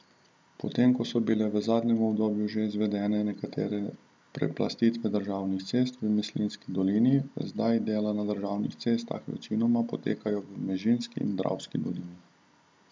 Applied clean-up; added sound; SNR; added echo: none; none; none; none.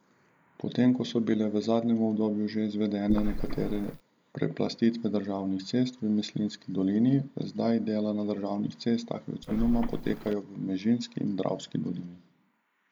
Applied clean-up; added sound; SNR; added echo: neural mask model Resemble Enhance denoiser.